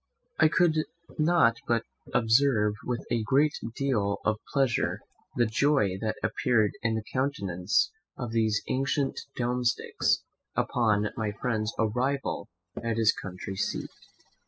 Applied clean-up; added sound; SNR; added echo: classical method spectral subtraction.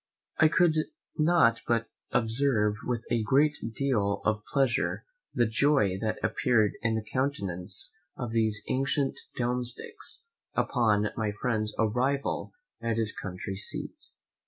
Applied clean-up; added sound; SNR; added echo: none; none; none; none.